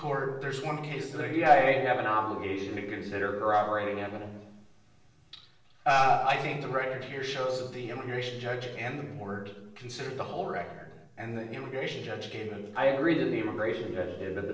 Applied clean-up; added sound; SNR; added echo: none; none; none; reverberation time 0.7 s.